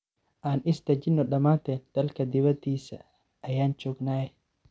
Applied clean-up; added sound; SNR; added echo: none; none; none; none.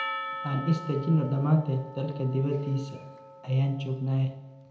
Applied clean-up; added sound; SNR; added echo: none; Percussion; 12 dB; reverberation time 0.7 s.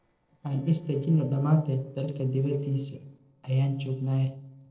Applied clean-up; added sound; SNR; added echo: neural separator model SepFormer DNS4.